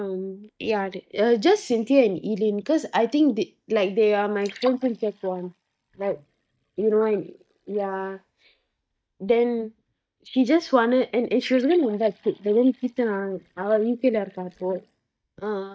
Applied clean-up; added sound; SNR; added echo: neural mask model DeepFilterNet 3.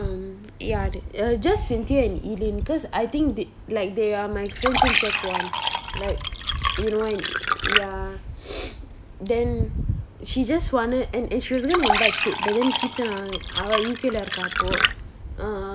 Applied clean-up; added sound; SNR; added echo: none; Fill (with liquid); -1 dB; none.